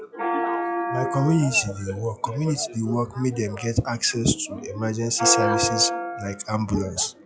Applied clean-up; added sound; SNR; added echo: classical method log-MMSE.